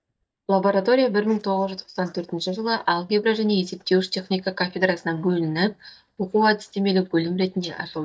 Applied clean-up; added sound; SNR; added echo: neural mask model DeepFilterNet 3.